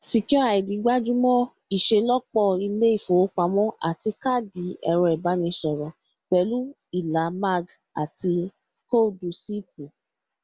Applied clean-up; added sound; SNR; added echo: none; none; none; none.